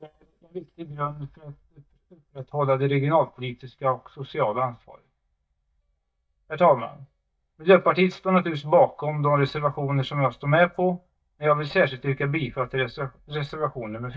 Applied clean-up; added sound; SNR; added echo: neural mask model DeepFilterNet 3.